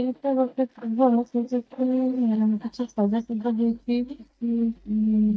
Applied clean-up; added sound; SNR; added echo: neural mask model DeepFilterNet 3.